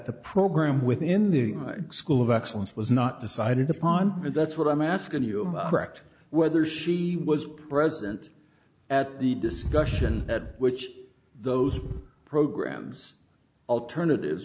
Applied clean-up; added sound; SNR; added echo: none; none; none; none.